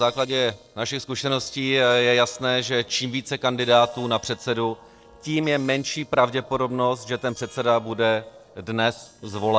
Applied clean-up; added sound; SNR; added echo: neural separator model SepFormer DNS4.